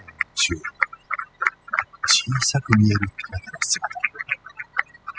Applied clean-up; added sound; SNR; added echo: classical method spectral subtraction.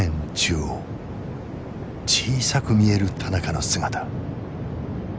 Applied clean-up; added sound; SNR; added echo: none; none; none; none.